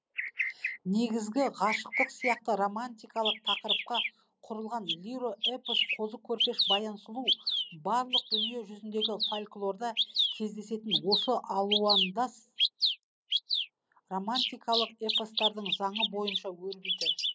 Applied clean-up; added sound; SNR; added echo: neural mask model Resemble Enhance denoiser.